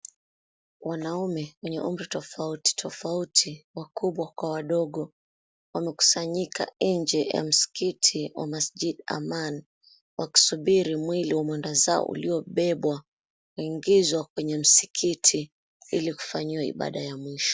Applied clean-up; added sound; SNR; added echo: none; none; none; none.